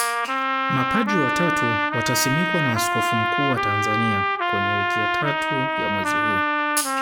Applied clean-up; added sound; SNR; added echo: none; Trumpet; -4 dB; none.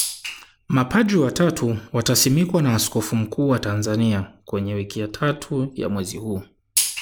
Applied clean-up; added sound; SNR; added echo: none; none; none; none.